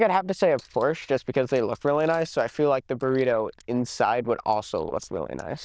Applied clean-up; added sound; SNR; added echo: neural diffusion model UNIVERSE++.